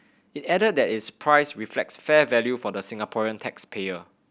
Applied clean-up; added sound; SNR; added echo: none; none; none; none.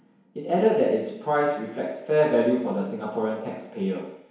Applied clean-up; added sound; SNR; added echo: none; none; none; reverberation time 1.0 s.